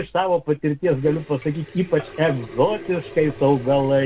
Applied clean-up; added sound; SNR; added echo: none; Sink (filling or washing) / Water tap, faucet; 17 dB; none.